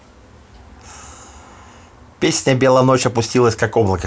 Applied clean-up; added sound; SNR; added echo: none; none; none; none.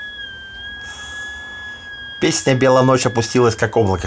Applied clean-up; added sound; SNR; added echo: none; Wind instrument, woodwind instrument; 15 dB; none.